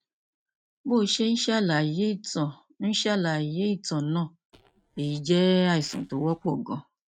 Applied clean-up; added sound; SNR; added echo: neural mask model RNNoise.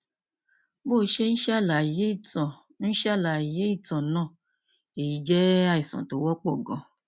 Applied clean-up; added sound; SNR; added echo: none; none; none; none.